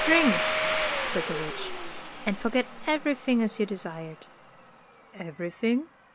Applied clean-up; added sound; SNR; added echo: none; Domestic sounds, home sounds; 3 dB; none.